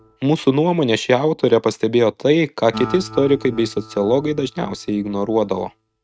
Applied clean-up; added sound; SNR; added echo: neural mask model RNNoise.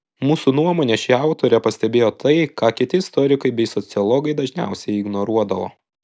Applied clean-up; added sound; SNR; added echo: none; none; none; none.